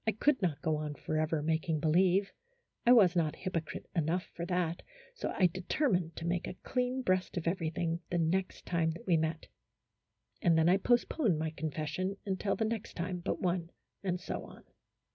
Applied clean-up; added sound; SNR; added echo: none; none; none; none.